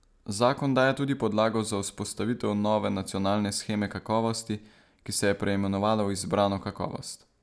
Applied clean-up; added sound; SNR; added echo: none; none; none; none.